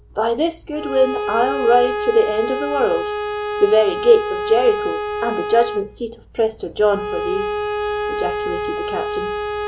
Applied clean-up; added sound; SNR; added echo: none; Bowed string instrument; 5 dB; none.